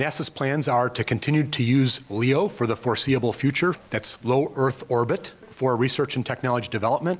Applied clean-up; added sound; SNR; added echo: none; none; none; none.